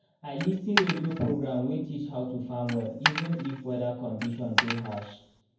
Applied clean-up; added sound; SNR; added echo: none; Coin (dropping); 2 dB; reverberation time 0.9 s.